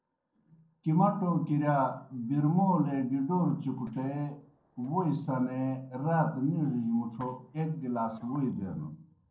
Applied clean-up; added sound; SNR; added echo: neural separator model SepFormer DNS4.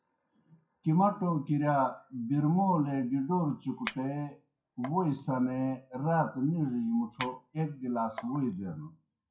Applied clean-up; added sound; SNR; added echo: classical method WPE with log-MMSE.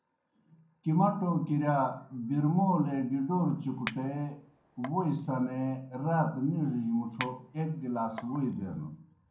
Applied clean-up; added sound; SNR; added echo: none; Chink, clink; 6 dB; reverberation time 0.6 s.